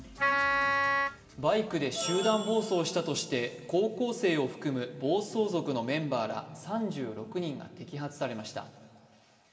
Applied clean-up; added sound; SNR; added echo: none; Wind instrument, woodwind instrument; -3 dB; reverberation time 2.0 s.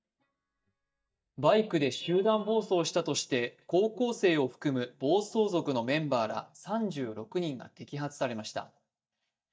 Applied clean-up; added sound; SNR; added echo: neural mask model DeepFilterNet 3.